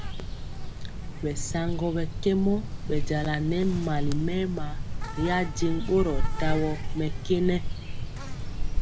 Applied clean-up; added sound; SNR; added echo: none; Insect; -1 dB; none.